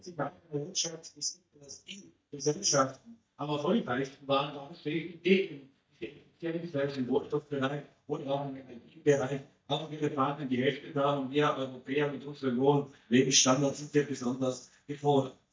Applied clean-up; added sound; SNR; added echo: neural mask model DeepFilterNet 3.